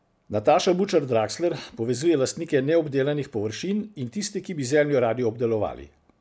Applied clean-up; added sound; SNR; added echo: none; none; none; none.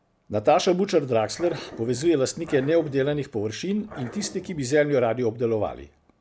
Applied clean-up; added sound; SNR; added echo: none; Growling; 18 dB; none.